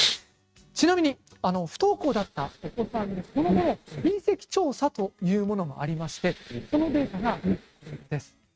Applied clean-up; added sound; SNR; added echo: neural mask model RNNoise.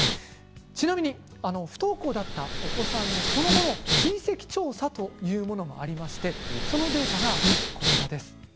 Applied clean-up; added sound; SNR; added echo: none; Respiratory sounds; -1 dB; none.